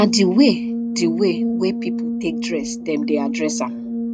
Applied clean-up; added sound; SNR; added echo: none; Brass instrument; 3 dB; none.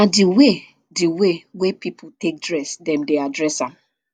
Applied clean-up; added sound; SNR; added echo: none; none; none; none.